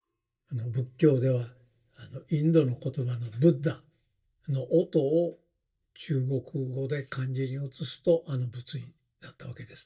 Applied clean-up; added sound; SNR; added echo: neural mask model DeepFilterNet 3.